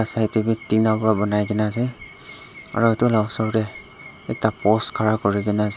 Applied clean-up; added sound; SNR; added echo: none; none; none; none.